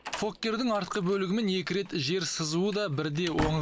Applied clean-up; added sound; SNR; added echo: none; Slam; 12 dB; none.